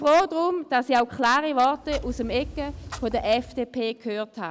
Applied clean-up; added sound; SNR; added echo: none; Clock; 13 dB; none.